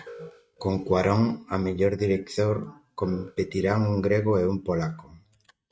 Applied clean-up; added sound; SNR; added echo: neural mask model RNNoise.